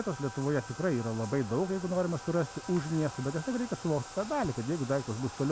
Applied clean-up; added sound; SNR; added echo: none; Bathtub (filling or washing); 13 dB; none.